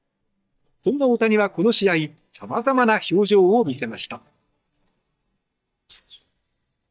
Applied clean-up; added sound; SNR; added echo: neural mask model DeepFilterNet 3.